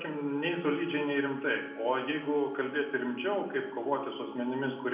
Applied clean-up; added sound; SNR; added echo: none; Wind instrument, woodwind instrument; 15 dB; reverberation time 0.8 s.